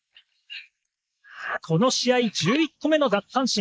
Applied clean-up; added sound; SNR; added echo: neural mask model Resemble Enhance denoiser.